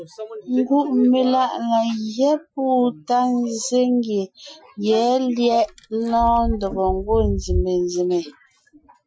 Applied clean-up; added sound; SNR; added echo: classical method Wiener filter.